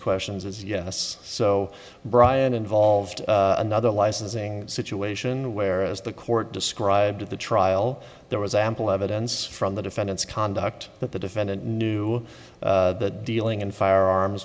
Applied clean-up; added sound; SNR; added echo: none; none; none; none.